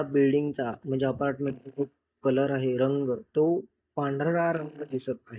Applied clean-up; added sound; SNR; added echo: neural mask model DeepFilterNet 3.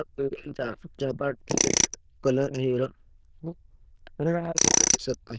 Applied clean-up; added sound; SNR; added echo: neural diffusion model UNIVERSE++.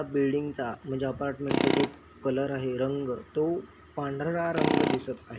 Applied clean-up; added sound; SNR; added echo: none; Tools; 0 dB; none.